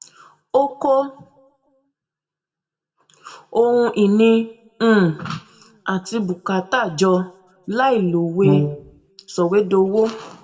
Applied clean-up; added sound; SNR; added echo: none; Brass instrument; 0 dB; reverberation time 0.5 s.